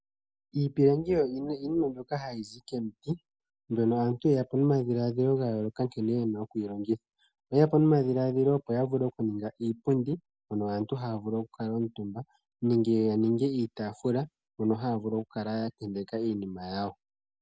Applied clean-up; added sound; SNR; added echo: none; none; none; none.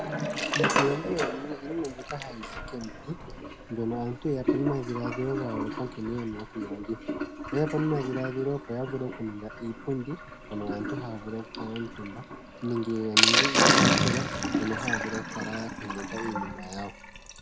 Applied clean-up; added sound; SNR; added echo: none; Sink (filling or washing); -3 dB; none.